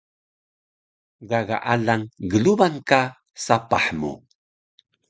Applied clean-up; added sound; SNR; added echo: none; none; none; none.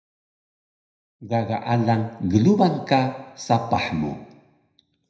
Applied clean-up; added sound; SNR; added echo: none; none; none; reverberation time 0.7 s.